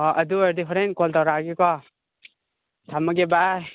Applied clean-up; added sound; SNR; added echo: none; none; none; none.